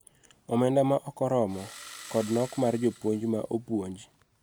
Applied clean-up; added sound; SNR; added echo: none; Engine starting; 18 dB; none.